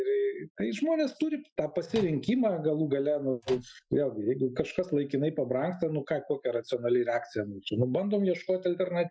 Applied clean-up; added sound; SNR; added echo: classical method Wiener filter.